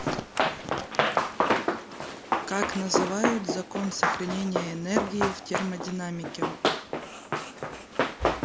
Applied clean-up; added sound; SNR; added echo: none; Run; -4 dB; none.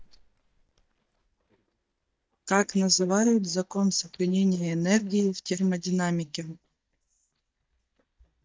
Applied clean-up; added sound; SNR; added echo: neural mask model DeepFilterNet 3.